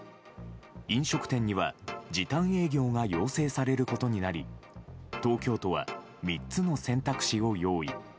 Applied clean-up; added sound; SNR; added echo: none; none; none; none.